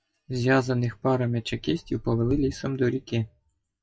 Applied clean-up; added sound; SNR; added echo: classical method WPE with log-MMSE.